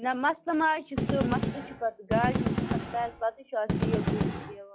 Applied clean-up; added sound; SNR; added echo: classical method log-MMSE.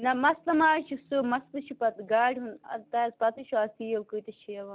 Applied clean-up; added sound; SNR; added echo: none; none; none; none.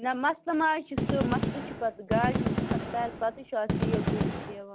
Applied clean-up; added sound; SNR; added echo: none; Gunshot, gunfire; -1 dB; none.